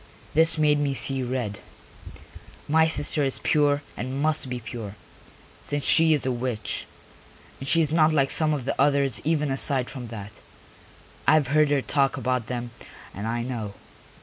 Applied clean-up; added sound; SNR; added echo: none; none; none; none.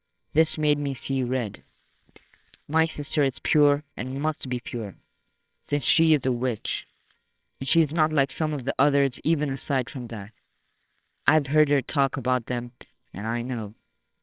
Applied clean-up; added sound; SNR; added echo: neural separator model SepFormer WHAMR!.